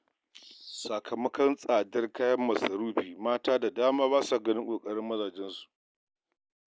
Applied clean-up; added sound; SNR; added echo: none; none; none; none.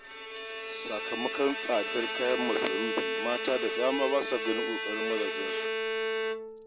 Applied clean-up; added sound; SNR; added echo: none; Bowed string instrument; 0 dB; none.